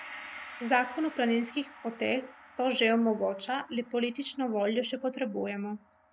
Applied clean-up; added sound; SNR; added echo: none; Gong; 19 dB; none.